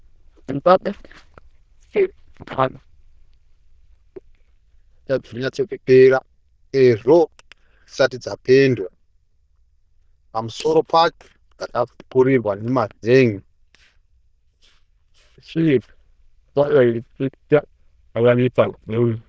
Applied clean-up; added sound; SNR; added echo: neural diffusion model UNIVERSE++.